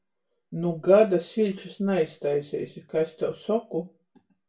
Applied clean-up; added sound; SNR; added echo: none; none; none; reverberation time 0.2 s.